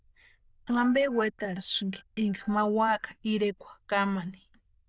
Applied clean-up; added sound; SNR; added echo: neural diffusion model UNIVERSE++.